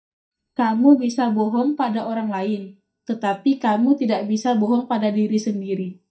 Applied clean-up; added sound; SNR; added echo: neural mask model DeepFilterNet 3.